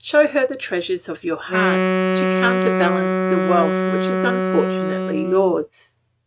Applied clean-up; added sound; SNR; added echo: neural mask model RNNoise.